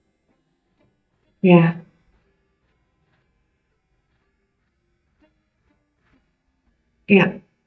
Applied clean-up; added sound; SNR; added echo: neural mask model DeepFilterNet 3.